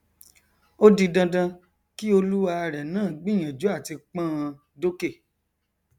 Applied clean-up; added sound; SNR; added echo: none; none; none; none.